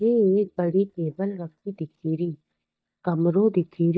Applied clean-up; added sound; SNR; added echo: neural mask model DeepFilterNet 3.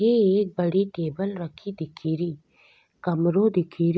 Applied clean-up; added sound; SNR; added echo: none; none; none; none.